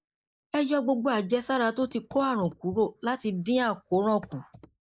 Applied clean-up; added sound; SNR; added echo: neural mask model Resemble Enhance denoiser.